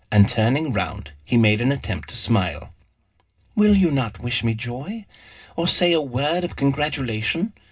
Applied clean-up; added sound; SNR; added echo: none; none; none; reverberation time 0.2 s.